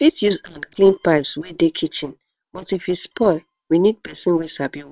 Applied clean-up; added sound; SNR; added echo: neural separator model SepFormer WHAM!.